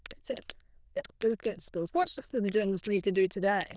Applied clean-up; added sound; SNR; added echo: neural diffusion model UNIVERSE++.